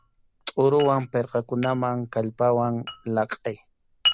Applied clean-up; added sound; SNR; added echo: none; Glass; 10 dB; none.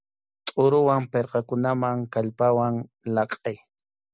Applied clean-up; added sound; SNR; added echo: none; none; none; none.